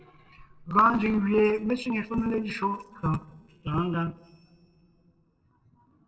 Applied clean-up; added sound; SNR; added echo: neural separator model SepFormer DNS4.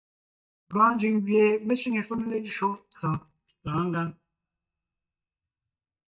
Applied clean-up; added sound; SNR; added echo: neural mask model DeepFilterNet 3.